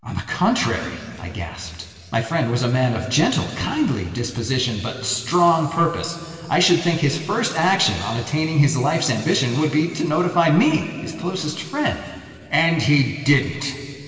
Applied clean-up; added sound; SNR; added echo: none; none; none; reverberation time 2.5 s.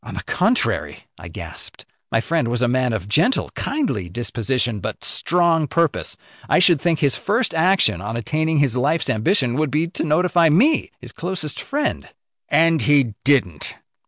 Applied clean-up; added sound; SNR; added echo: none; none; none; none.